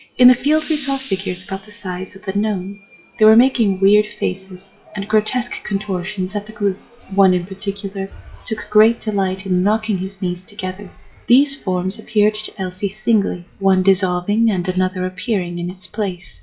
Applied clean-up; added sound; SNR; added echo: classical method WPE with log-MMSE.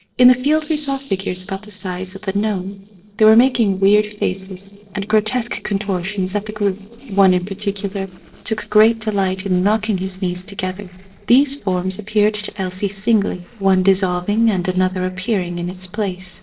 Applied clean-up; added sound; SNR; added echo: neural separator model SepFormer DNS4.